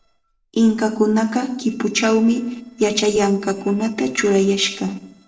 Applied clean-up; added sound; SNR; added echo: neural separator model SepFormer DNS4.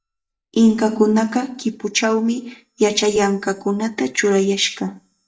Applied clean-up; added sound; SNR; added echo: neural mask model DeepFilterNet 3.